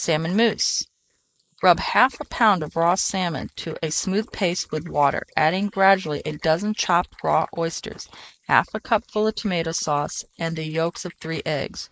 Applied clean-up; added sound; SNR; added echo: neural mask model Resemble Enhance denoiser.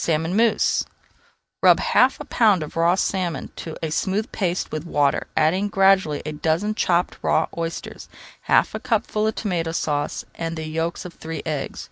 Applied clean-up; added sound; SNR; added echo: none; none; none; none.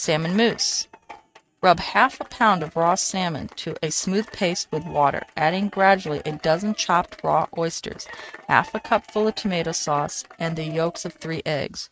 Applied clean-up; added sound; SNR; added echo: neural mask model RNNoise.